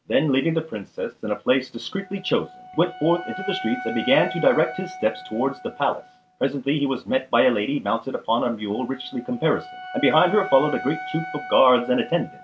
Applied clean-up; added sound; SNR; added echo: none; Wind instrument, woodwind instrument; 14 dB; none.